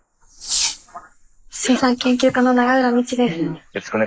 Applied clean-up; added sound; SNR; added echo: neural mask model Resemble Enhance denoiser.